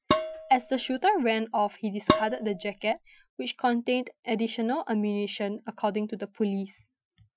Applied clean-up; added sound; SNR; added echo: classical method Wiener filter.